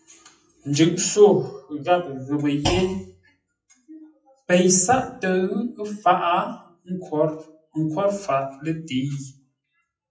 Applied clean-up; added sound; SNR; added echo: classical method WPE with log-MMSE.